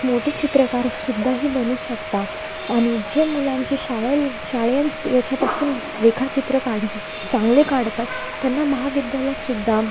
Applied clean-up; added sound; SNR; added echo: none; Domestic sounds, home sounds; 10 dB; none.